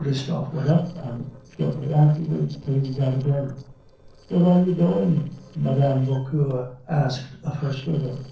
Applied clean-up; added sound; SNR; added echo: neural separator model SepFormer DNS4.